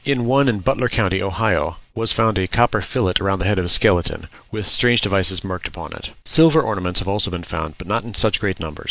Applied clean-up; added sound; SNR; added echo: none; none; none; none.